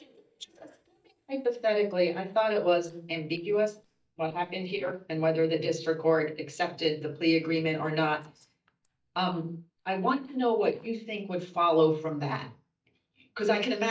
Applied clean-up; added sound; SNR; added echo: neural mask model DeepFilterNet 3.